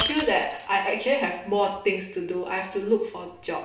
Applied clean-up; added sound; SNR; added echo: none; Shatter; 10 dB; reverberation time 0.7 s.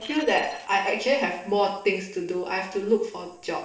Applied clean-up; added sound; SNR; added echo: neural separator model SepFormer DNS4.